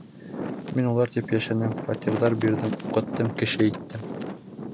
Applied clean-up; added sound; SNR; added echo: none; Wind; 7 dB; none.